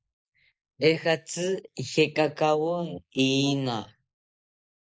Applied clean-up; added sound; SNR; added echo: neural mask model Resemble Enhance denoiser.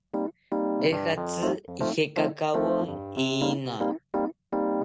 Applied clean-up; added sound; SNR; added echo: none; Piano; -2 dB; none.